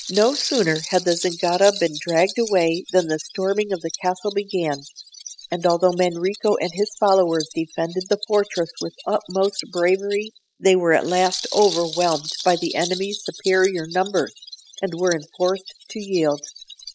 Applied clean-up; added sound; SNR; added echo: classical method spectral subtraction.